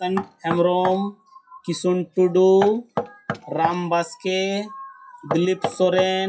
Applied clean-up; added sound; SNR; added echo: classical method WPE with log-MMSE.